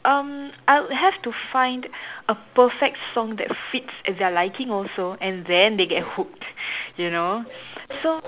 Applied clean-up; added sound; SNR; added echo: none; none; none; none.